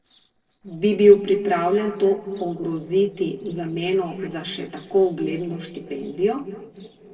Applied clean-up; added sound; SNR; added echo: neural separator model SepFormer DNS4.